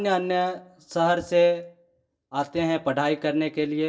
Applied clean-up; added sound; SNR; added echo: none; none; none; reverberation time 0.1 s.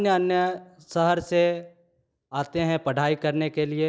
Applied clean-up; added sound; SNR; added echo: none; none; none; none.